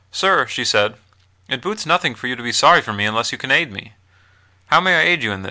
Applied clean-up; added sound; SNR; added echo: none; none; none; none.